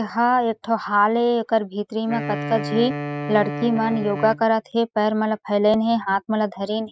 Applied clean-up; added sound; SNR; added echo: neural mask model RNNoise.